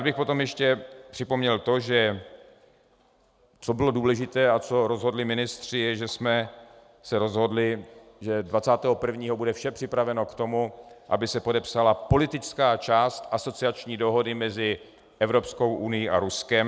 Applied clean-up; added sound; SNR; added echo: none; none; none; none.